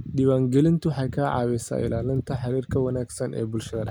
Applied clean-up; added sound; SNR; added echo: none; none; none; none.